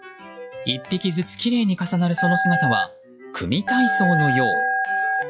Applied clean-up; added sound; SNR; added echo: classical method log-MMSE.